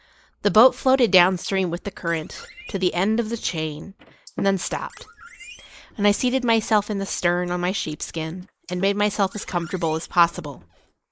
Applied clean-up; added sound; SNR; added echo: neural mask model Resemble Enhance denoiser.